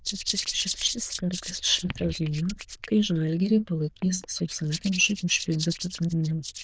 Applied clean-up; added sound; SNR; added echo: neural diffusion model UNIVERSE++.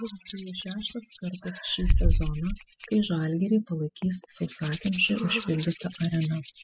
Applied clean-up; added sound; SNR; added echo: classical method spectral subtraction.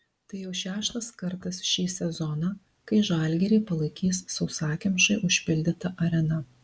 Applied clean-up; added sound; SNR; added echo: none; none; none; none.